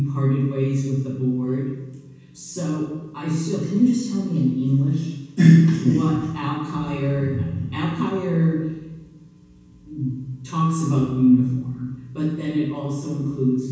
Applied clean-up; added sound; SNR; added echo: none; none; none; reverberation time 1.2 s.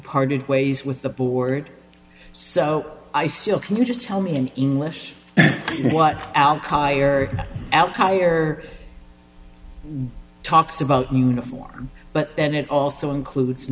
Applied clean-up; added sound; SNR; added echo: none; none; none; none.